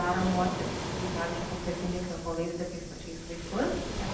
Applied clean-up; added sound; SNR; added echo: none; Waves, surf; 3 dB; reverberation time 0.9 s.